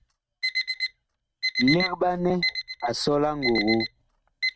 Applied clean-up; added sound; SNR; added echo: neural mask model RNNoise.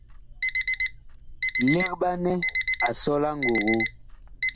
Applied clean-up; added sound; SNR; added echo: none; Alarm; 0 dB; none.